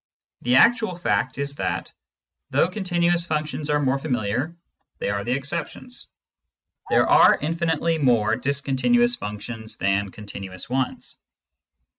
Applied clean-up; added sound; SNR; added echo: neural mask model RNNoise.